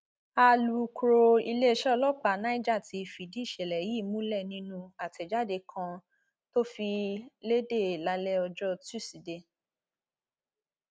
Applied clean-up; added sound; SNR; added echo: none; none; none; none.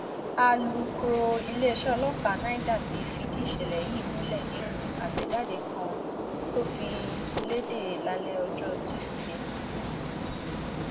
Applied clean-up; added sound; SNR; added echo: none; Gunshot, gunfire; 2 dB; reverberation time 1.0 s.